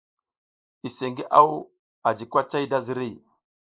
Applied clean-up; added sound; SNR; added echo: neural mask model Resemble Enhance denoiser.